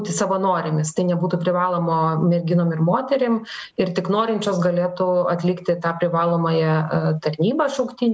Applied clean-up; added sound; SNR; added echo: none; none; none; none.